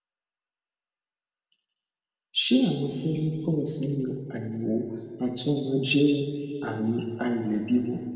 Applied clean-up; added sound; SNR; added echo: none; none; none; reverberation time 1.7 s.